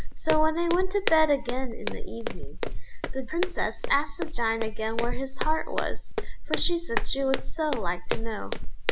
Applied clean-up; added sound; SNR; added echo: none; Walk, footsteps; -4 dB; none.